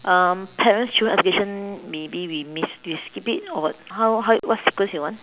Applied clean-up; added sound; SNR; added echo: none; none; none; none.